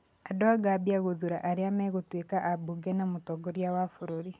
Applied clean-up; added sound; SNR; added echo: none; none; none; none.